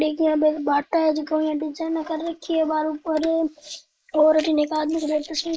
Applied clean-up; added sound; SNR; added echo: neural mask model Resemble Enhance denoiser.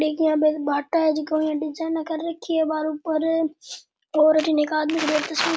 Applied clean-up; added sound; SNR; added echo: none; none; none; none.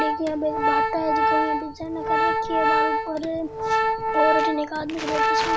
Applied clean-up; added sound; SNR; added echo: none; Organ; -5 dB; none.